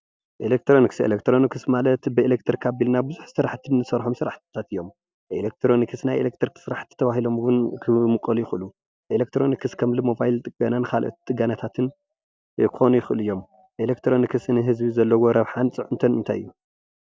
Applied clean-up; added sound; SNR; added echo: none; none; none; none.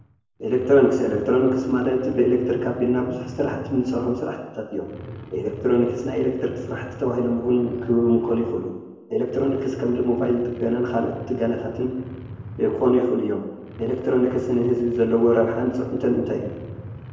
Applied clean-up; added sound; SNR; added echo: none; Truck; 15 dB; reverberation time 0.9 s.